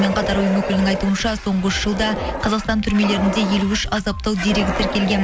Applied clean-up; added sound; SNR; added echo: none; Fire; 8 dB; none.